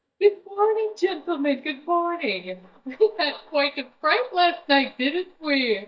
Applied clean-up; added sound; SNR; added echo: neural mask model DeepFilterNet 3.